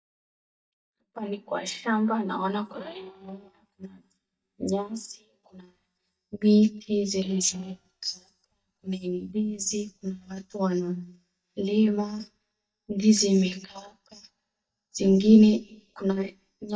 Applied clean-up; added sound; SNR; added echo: neural mask model DeepFilterNet 3.